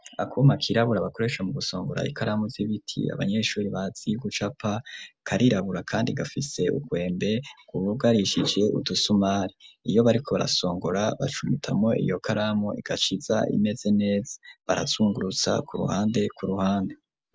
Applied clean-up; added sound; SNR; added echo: none; none; none; none.